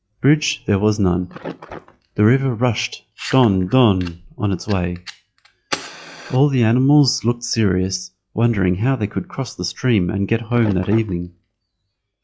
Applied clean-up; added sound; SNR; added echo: classical method log-MMSE.